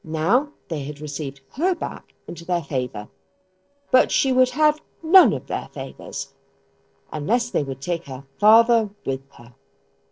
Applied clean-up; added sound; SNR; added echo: neural separator model SepFormer DNS4.